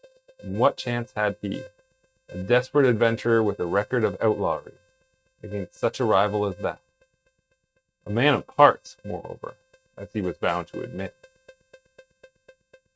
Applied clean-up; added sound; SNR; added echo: neural mask model RNNoise.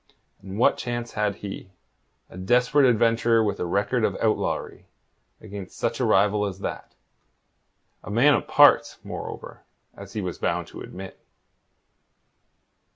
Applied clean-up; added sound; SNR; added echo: none; none; none; none.